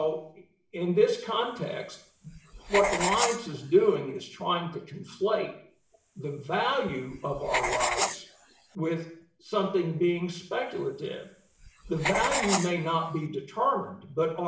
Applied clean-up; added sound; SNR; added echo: none; Writing; 6 dB; reverberation time 0.6 s.